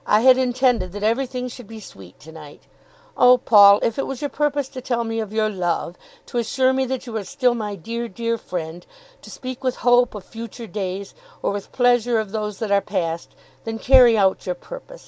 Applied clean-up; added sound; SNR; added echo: none; none; none; none.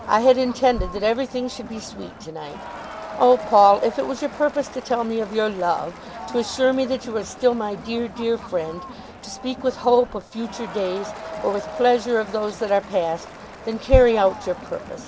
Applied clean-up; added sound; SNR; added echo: none; Crowd; 15 dB; none.